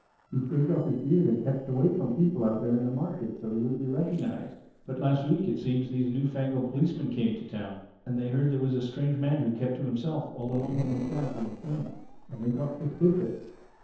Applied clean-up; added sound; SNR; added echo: neural separator model SepFormer DNS4.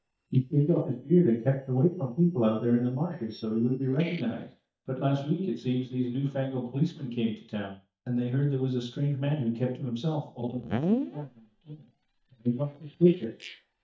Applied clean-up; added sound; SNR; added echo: neural mask model DeepFilterNet 3.